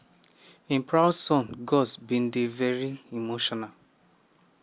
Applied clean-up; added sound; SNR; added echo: none; none; none; none.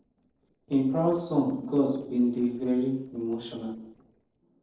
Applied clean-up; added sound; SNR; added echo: neural separator model SepFormer DNS4.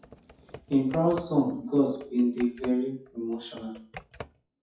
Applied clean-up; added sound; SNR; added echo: classical method WPE with log-MMSE.